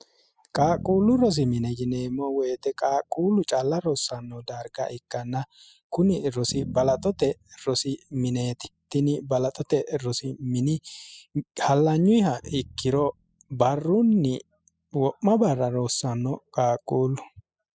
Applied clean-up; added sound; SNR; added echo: classical method spectral subtraction.